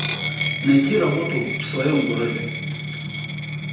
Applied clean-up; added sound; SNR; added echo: none; Coin (dropping); 6 dB; reverberation time 0.9 s.